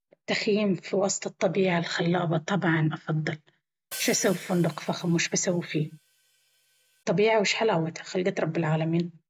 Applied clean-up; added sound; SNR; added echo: none; Hi-hat; 17 dB; none.